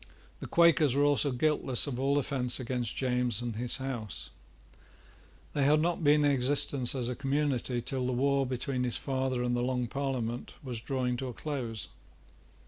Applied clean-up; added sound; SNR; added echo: none; none; none; none.